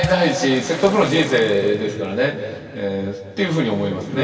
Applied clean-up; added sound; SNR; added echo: none; Water / Splash, splatter; 16 dB; reverberation time 2.6 s.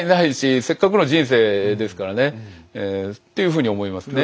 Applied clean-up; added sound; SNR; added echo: none; none; none; none.